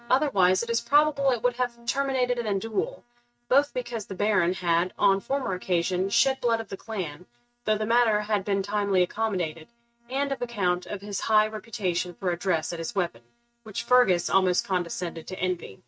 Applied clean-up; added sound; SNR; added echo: neural mask model RNNoise.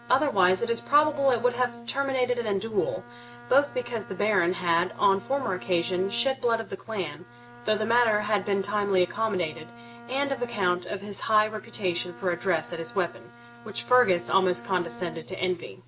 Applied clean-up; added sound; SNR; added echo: none; Bowed string instrument; 20 dB; none.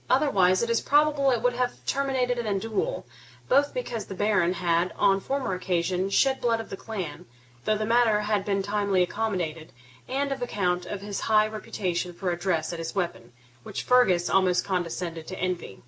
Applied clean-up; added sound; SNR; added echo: none; none; none; none.